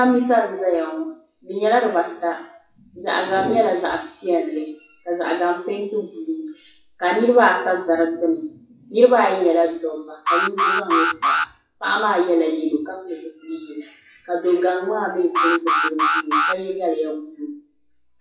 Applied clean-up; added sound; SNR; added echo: classical method WPE with log-MMSE.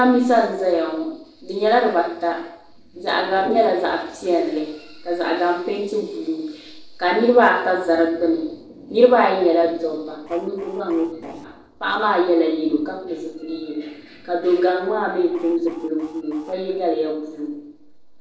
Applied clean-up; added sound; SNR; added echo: neural separator model SepFormer DNS4.